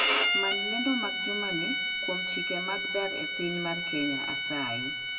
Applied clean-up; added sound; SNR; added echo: none; Bowed string instrument; -5 dB; reverberation time 1.2 s.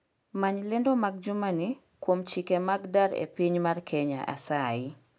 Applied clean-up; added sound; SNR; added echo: none; none; none; none.